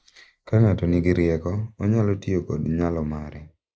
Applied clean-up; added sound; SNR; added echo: neural mask model Resemble Enhance denoiser.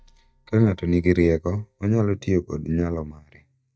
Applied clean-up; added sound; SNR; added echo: neural mask model DeepFilterNet 3.